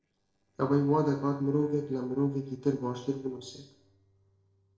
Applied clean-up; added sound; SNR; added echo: neural separator model SepFormer DNS4.